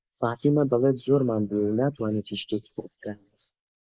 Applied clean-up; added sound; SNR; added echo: neural mask model Resemble Enhance denoiser.